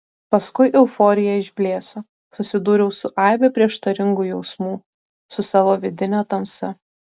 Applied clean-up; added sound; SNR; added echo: none; none; none; none.